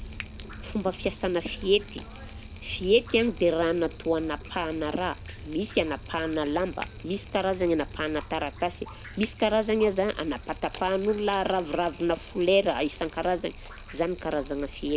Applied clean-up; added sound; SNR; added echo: none; Finger snapping + Drip; 14 dB; none.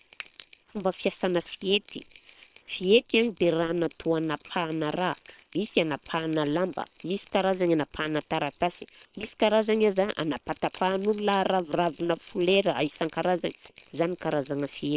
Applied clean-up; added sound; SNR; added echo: neural separator model SepFormer WHAM!.